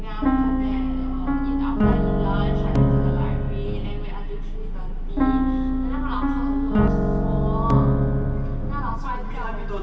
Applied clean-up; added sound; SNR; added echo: none; Piano; -4 dB; reverberation time 2.5 s.